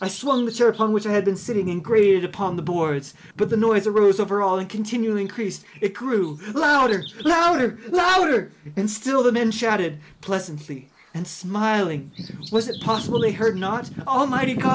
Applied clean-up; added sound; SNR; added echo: none; Bird vocalization, bird call, bird song; 14 dB; none.